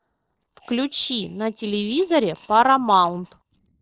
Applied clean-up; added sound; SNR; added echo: neural separator model SepFormer DNS4.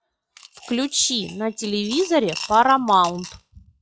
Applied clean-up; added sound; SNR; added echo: classical method log-MMSE.